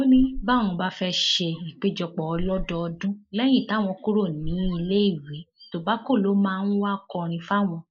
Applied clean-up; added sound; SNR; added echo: neural mask model Resemble Enhance denoiser.